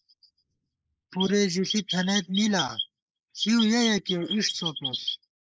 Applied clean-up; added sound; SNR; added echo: neural mask model Resemble Enhance denoiser.